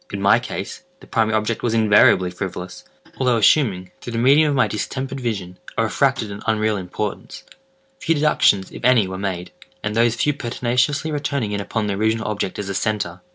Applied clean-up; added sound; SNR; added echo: none; none; none; none.